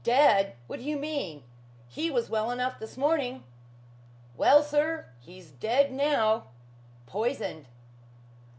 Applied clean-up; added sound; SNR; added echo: none; none; none; none.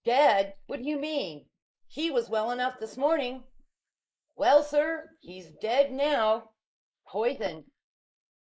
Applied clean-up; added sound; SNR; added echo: neural mask model Resemble Enhance denoiser.